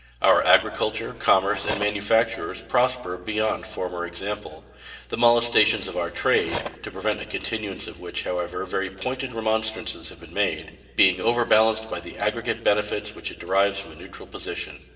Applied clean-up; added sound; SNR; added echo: none; Cutlery, silverware; 11 dB; reverberation time 2.9 s.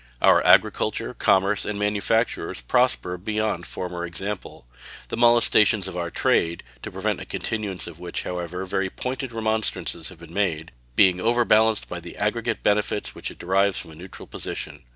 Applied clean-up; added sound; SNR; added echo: none; none; none; none.